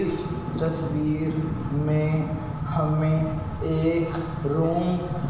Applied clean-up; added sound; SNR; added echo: none; Chirp, tweet; 19 dB; reverberation time 1.2 s.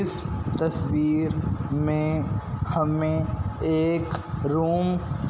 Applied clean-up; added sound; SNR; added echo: none; none; none; none.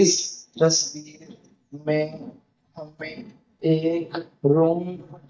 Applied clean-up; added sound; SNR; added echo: neural mask model DeepFilterNet 3.